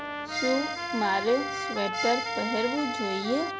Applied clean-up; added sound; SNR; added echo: none; Accordion + Trumpet; 3 dB; none.